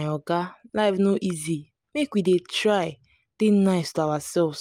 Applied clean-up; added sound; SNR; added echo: none; none; none; none.